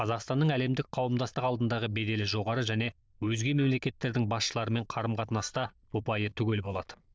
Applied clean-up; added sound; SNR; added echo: neural diffusion model UNIVERSE++.